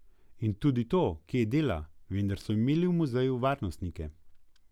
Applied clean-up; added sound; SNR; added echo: none; none; none; none.